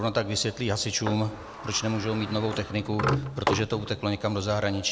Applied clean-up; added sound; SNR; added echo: none; Sliding door; 6 dB; none.